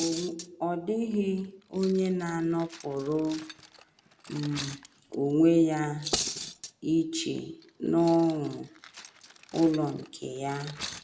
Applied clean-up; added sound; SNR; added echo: none; Cutlery, silverware; 13 dB; none.